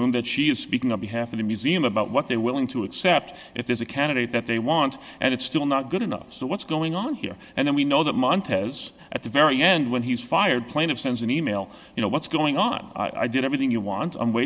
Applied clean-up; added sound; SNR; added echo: none; none; none; none.